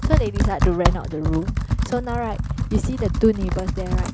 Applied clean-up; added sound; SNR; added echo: none; Computer keyboard; -3 dB; none.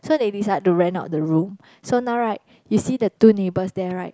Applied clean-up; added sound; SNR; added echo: none; none; none; none.